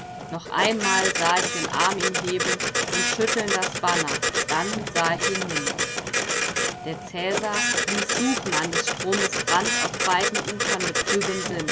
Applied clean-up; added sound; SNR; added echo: none; Printer; -2 dB; none.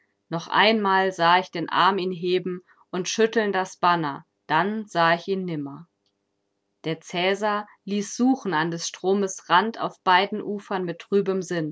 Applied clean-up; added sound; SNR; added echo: none; none; none; none.